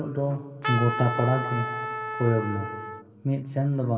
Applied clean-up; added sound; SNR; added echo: none; Trumpet; 6 dB; reverberation time 2.0 s.